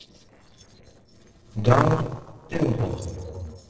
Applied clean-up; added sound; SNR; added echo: neural separator model SepFormer DNS4.